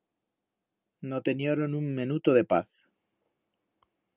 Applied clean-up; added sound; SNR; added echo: none; none; none; none.